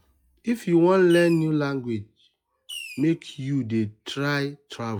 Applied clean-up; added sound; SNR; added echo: classical method log-MMSE.